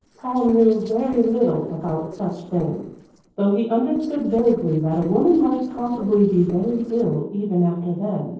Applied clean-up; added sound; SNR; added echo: neural separator model SepFormer DNS4.